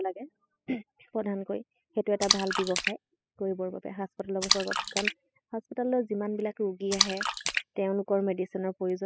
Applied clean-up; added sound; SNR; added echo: classical method spectral subtraction.